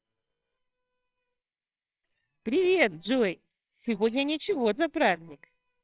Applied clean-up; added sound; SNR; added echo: neural separator model SepFormer WHAMR!.